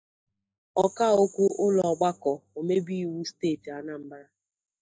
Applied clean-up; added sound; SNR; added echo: neural mask model DeepFilterNet 3.